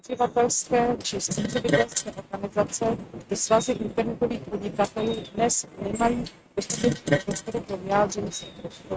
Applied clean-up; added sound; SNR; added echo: neural mask model RNNoise.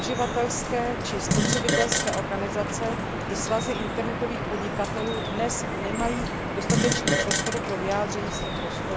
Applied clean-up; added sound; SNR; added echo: none; Fart + Drip; -3 dB; none.